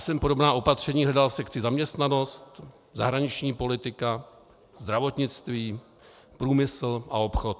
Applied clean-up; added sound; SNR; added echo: none; none; none; none.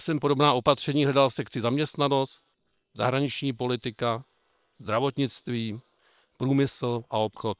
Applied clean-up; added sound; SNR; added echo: neural separator model SepFormer WHAM!.